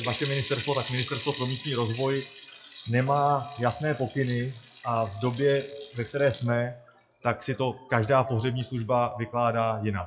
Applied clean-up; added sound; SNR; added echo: classical method WPE with log-MMSE.